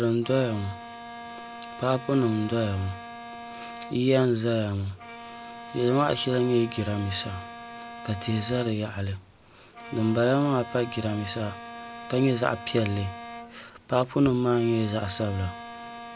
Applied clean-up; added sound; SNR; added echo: none; Bowed string instrument; 14 dB; none.